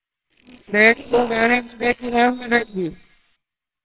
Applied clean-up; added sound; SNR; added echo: neural separator model SepFormer WHAMR!.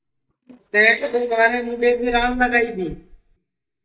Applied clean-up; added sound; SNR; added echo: neural mask model DeepFilterNet 3.